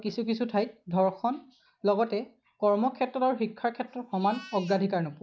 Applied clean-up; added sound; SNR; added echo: neural mask model Resemble Enhance denoiser.